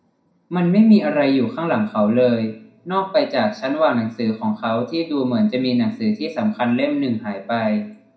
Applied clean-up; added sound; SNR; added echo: none; none; none; reverberation time 0.4 s.